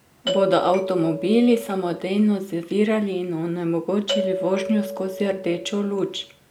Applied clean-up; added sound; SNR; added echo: none; Doorbell; 7 dB; none.